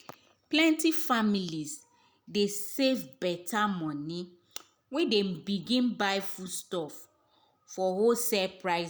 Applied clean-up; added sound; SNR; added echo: none; none; none; none.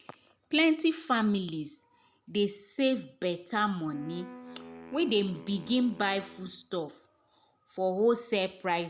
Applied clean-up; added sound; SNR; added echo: none; Wind instrument, woodwind instrument; 18 dB; none.